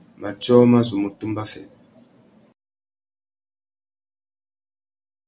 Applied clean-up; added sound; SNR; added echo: none; none; none; none.